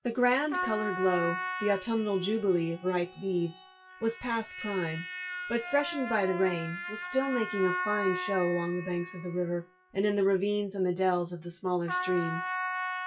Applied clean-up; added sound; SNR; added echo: classical method WPE with log-MMSE.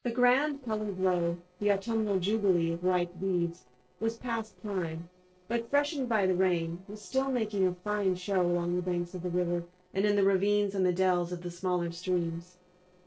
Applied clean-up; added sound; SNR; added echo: neural separator model SepFormer DNS4.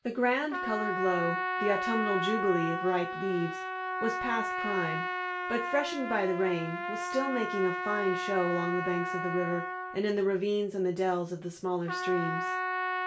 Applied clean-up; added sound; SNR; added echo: none; Trumpet; 3 dB; reverberation time 0.3 s.